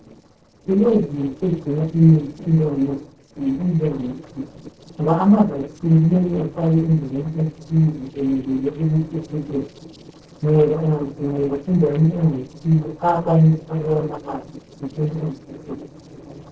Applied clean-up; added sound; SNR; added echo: neural separator model SepFormer DNS4.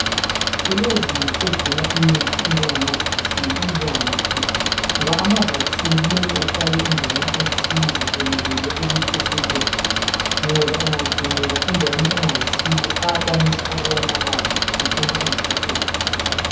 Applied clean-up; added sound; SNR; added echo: none; Engine; -3 dB; reverberation time 0.7 s.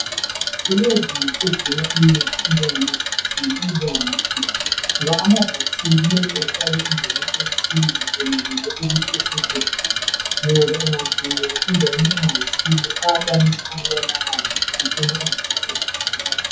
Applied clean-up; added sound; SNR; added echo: classical method WPE with log-MMSE.